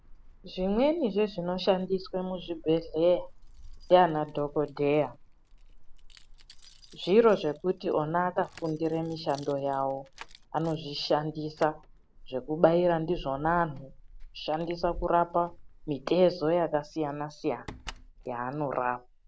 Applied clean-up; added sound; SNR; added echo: none; Keys jangling; 18 dB; none.